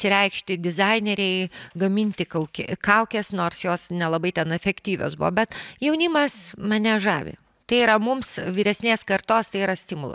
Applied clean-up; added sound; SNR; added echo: none; none; none; none.